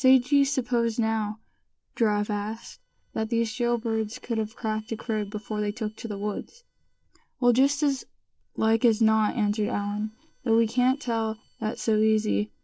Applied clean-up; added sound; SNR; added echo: neural separator model SepFormer DNS4.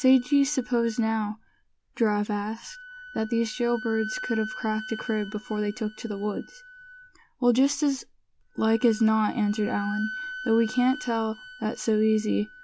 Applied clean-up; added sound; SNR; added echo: none; Wind instrument, woodwind instrument; 15 dB; none.